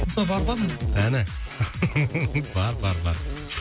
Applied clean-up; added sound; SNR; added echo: none; Insect; 14 dB; none.